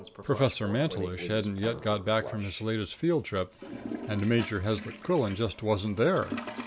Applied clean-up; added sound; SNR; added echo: none; Toilet flush; 12 dB; none.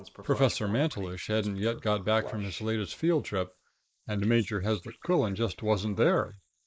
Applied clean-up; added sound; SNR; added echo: neural mask model Resemble Enhance denoiser.